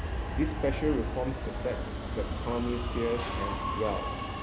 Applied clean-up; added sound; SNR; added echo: none; Subway, metro, underground; 0 dB; none.